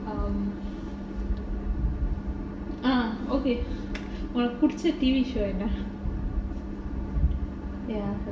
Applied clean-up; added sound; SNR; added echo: none; none; none; reverberation time 2.5 s.